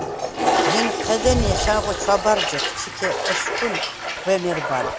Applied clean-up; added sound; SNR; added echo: none; Toilet flush; 0 dB; none.